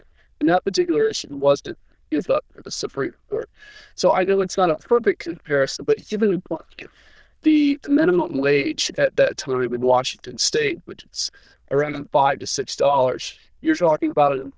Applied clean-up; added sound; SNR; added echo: neural diffusion model UNIVERSE++.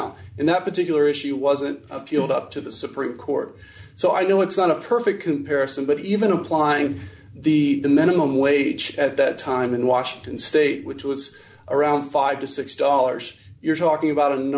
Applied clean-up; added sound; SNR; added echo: none; none; none; none.